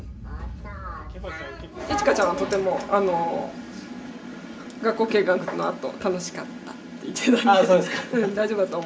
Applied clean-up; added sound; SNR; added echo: none; Boom; 19 dB; reverberation time 0.3 s.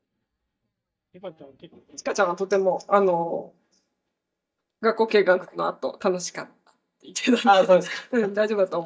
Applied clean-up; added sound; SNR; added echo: neural mask model DeepFilterNet 3.